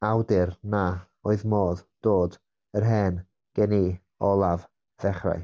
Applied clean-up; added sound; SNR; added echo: none; none; none; none.